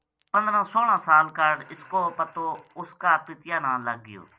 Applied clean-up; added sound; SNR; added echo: none; none; none; none.